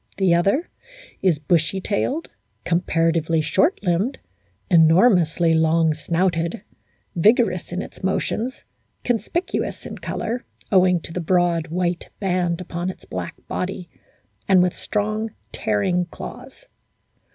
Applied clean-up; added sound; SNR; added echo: none; none; none; none.